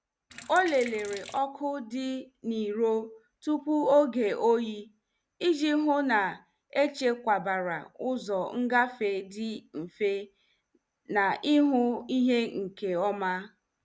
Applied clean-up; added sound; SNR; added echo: none; Sink (filling or washing); 16 dB; none.